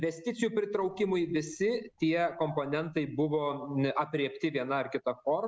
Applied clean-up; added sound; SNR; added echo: neural separator model SepFormer DNS4.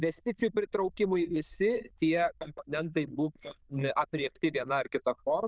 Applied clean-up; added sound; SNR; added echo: neural diffusion model UNIVERSE++.